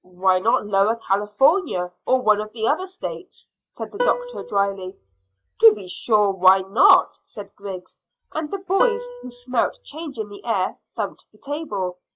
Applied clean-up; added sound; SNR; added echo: classical method log-MMSE.